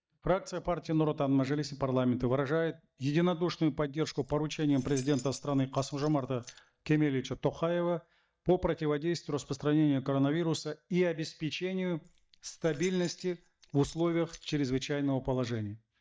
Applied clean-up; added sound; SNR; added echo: neural mask model DeepFilterNet 3.